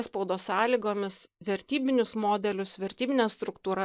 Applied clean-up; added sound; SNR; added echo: neural mask model Resemble Enhance denoiser.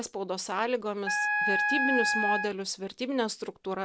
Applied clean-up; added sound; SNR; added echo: none; Wind instrument, woodwind instrument; -2 dB; none.